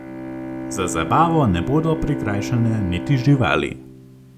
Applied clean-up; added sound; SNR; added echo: none; Bowed string instrument; 8 dB; none.